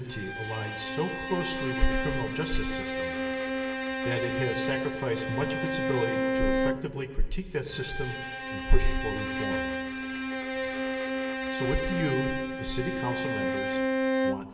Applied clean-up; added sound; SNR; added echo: none; Bowed string instrument; 1 dB; reverberation time 0.9 s.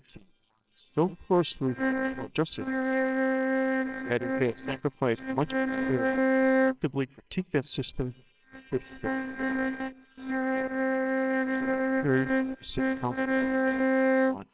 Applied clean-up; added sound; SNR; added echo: neural separator model SepFormer WHAMR!.